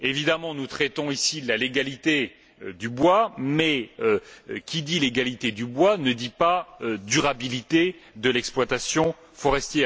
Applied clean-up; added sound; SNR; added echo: none; none; none; none.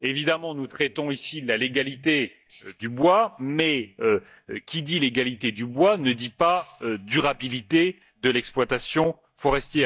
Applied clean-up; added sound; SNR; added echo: neural mask model DeepFilterNet 3.